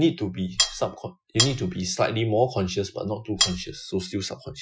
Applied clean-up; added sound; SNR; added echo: classical method Wiener filter.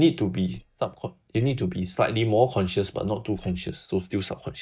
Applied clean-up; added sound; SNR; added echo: neural mask model DeepFilterNet 3.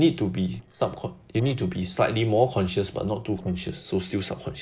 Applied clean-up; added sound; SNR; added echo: neural separator model SepFormer DNS4.